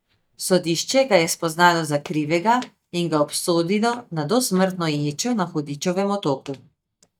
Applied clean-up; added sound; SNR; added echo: neural mask model DeepFilterNet 3.